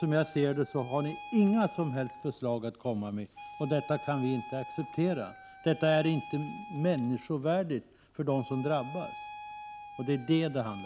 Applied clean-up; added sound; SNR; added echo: none; Wind instrument, woodwind instrument; 15 dB; none.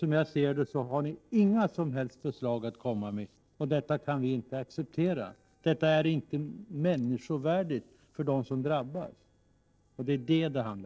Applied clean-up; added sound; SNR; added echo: neural separator model SepFormer DNS4.